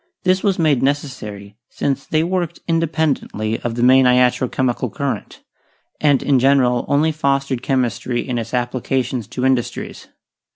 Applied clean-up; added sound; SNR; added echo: none; none; none; none.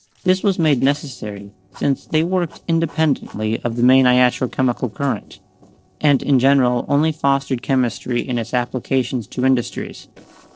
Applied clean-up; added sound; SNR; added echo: neural separator model SepFormer DNS4.